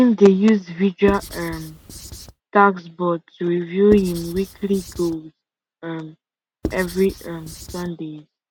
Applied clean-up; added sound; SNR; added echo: none; Writing; 12 dB; none.